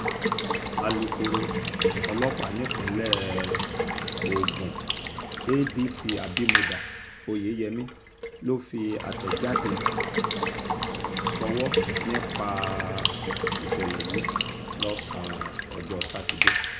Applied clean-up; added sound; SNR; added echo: none; Water tap, faucet / Water / Liquid; -4 dB; none.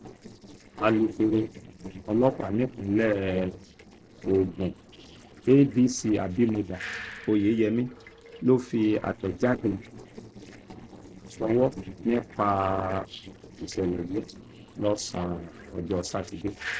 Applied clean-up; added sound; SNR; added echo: neural separator model SepFormer DNS4.